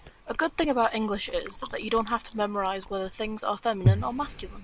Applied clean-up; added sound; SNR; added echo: none; Chewing, mastication; 3 dB; none.